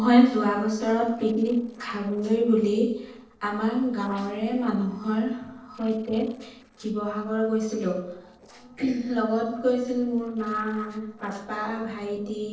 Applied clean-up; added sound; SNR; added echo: neural separator model SepFormer DNS4.